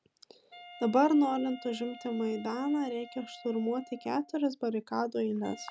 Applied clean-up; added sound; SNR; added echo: none; Wind instrument, woodwind instrument; 20 dB; none.